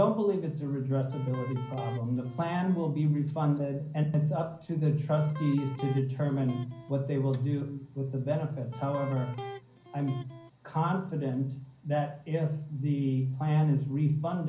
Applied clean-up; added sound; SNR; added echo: none; Electric guitar; 15 dB; reverberation time 0.6 s.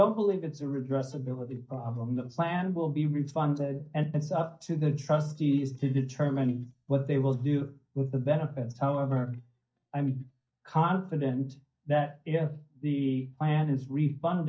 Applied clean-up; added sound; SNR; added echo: neural mask model DeepFilterNet 3.